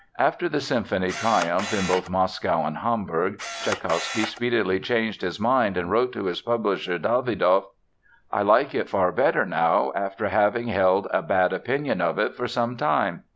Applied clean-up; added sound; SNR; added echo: none; Camera; 8 dB; none.